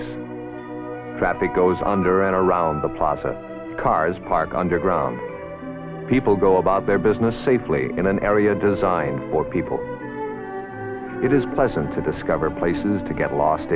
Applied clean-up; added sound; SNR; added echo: none; none; none; none.